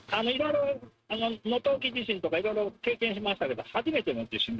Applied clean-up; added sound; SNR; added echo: neural mask model RNNoise.